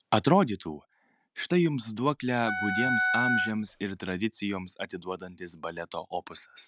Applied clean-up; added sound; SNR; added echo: none; Wind instrument, woodwind instrument; 0 dB; none.